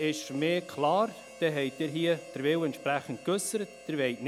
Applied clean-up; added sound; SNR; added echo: none; Harmonica; 18 dB; none.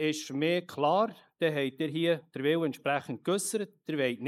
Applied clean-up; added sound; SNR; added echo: neural mask model Resemble Enhance denoiser.